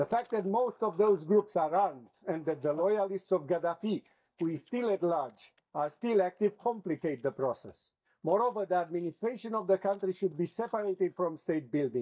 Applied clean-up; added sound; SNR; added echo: neural mask model DeepFilterNet 3.